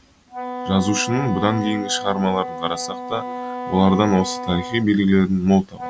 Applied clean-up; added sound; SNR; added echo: none; Wind instrument, woodwind instrument; 10 dB; none.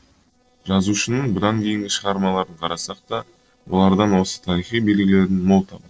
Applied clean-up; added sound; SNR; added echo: neural separator model SepFormer DNS4.